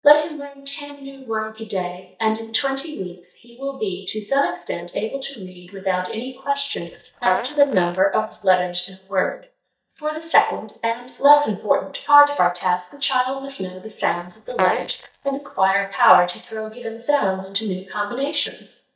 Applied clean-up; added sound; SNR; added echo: neural mask model DeepFilterNet 3.